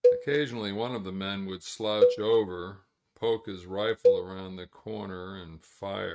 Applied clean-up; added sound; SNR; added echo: neural mask model RNNoise.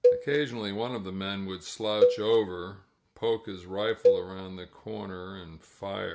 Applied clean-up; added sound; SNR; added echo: none; Cowbell; -2 dB; none.